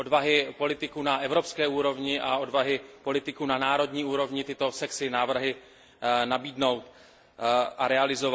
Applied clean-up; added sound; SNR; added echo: none; none; none; none.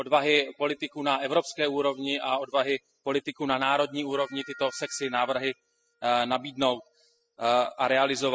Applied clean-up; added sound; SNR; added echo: classical method spectral subtraction.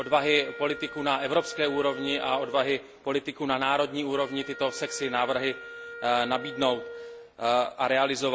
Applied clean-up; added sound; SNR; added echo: none; Wind instrument, woodwind instrument; 14 dB; none.